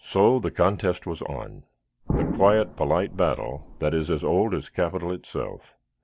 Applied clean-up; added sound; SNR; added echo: none; Explosion; 7 dB; none.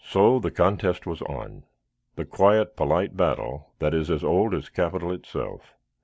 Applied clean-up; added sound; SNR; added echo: none; none; none; none.